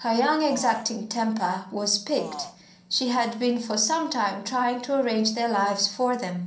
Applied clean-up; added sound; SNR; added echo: none; Fart; 15 dB; reverberation time 0.6 s.